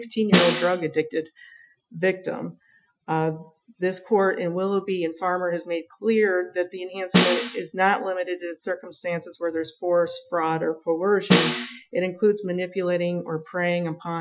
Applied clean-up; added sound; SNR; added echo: classical method Wiener filter.